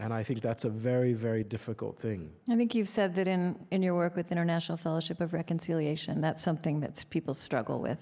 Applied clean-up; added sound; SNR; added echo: none; none; none; none.